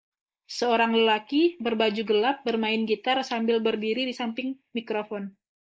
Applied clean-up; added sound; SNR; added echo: neural mask model Resemble Enhance denoiser.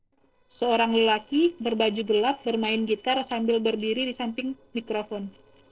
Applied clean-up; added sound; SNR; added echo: neural separator model SepFormer DNS4.